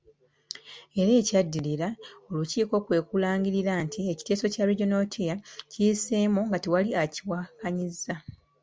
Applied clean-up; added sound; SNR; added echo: none; none; none; none.